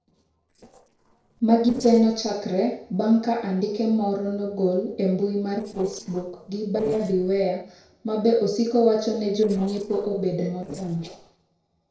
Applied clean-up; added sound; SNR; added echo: neural separator model SepFormer DNS4.